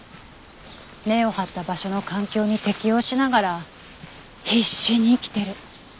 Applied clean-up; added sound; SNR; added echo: none; none; none; none.